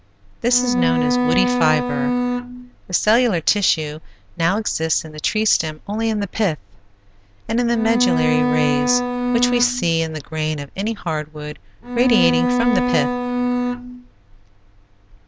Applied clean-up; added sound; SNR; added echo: none; Bowed string instrument; -2 dB; none.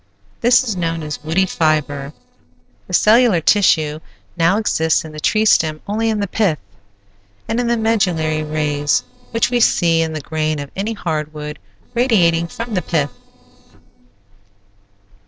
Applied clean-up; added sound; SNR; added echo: neural separator model SepFormer DNS4.